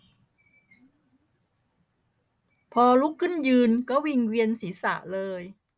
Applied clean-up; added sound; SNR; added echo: none; none; none; none.